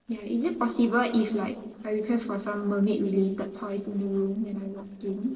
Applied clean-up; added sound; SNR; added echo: neural separator model SepFormer DNS4.